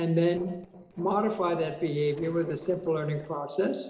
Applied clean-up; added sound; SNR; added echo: neural separator model SepFormer DNS4.